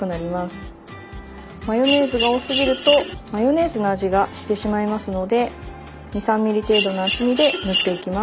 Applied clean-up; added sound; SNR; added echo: none; Mechanisms; 3 dB; none.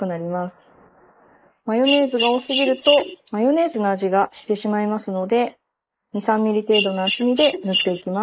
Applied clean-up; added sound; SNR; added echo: neural mask model Resemble Enhance denoiser.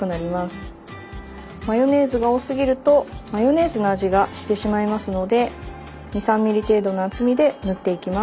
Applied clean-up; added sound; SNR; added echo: none; none; none; none.